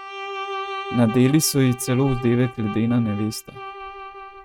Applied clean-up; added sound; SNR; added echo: neural mask model RNNoise.